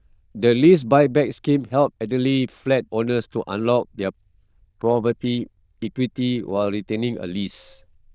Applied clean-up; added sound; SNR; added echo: neural diffusion model UNIVERSE++.